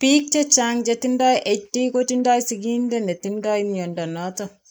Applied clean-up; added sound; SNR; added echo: neural mask model Resemble Enhance denoiser.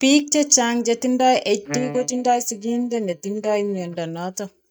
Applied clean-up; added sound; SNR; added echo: neural mask model DeepFilterNet 3.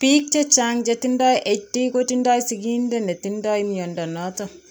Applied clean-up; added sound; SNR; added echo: none; none; none; none.